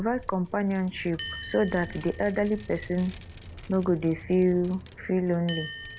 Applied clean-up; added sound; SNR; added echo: none; Vehicle + Bell; 14 dB; none.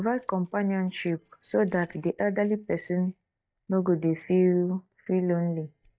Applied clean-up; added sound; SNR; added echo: neural mask model DeepFilterNet 3.